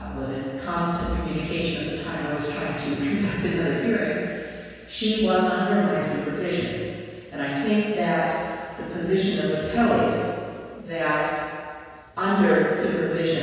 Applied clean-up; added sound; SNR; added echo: none; none; none; reverberation time 1.9 s.